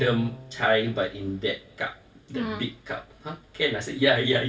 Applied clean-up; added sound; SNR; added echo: none; Bowed string instrument; 16 dB; reverberation time 0.3 s.